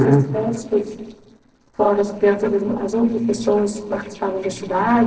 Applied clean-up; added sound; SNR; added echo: neural separator model SepFormer DNS4.